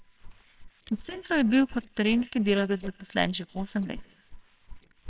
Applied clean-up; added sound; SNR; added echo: neural separator model SepFormer WHAMR!.